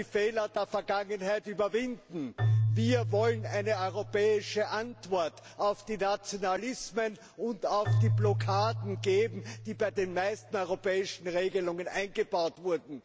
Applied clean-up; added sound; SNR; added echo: none; Keyboard (musical); 4 dB; none.